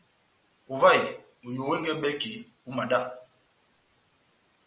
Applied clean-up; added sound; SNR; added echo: none; none; none; none.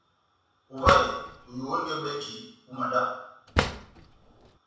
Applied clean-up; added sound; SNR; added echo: none; Drawer open or close; 1 dB; reverberation time 0.7 s.